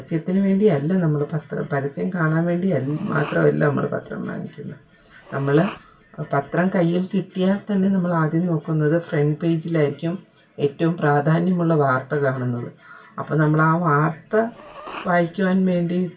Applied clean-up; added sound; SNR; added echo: none; Respiratory sounds; 20 dB; reverberation time 0.2 s.